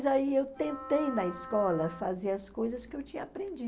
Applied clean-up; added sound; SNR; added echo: none; Wind instrument, woodwind instrument; 13 dB; none.